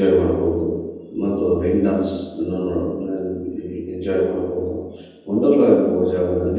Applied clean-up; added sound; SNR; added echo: none; none; none; reverberation time 1.1 s.